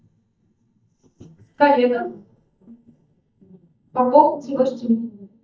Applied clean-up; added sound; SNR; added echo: neural mask model DeepFilterNet 3.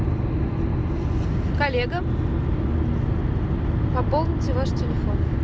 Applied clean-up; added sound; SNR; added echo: none; none; none; none.